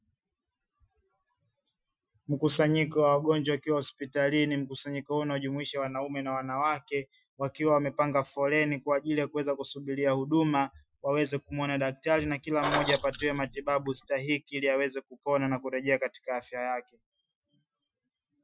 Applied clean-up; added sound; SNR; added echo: classical method Wiener filter.